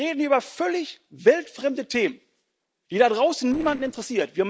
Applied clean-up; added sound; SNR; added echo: neural separator model SepFormer DNS4.